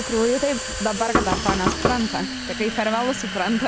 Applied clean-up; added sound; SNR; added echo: none; Knock + Domestic sounds, home sounds; 2 dB; none.